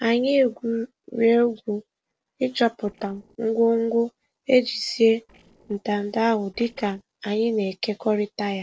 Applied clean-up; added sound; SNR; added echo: neural separator model SepFormer DNS4.